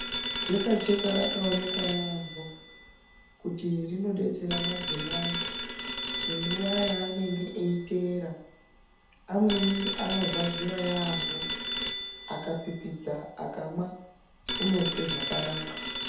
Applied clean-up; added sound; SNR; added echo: none; Telephone; 3 dB; reverberation time 2.0 s.